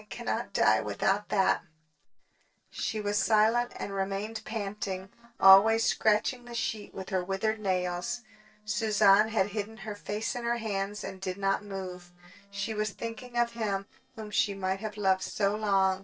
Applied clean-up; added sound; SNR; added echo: neural separator model SepFormer DNS4.